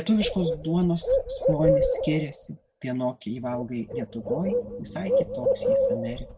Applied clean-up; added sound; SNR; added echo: none; Bird; -1 dB; none.